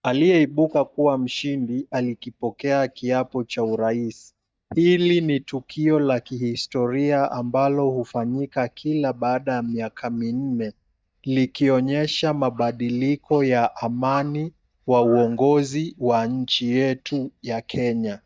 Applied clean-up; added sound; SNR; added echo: neural mask model DeepFilterNet 3.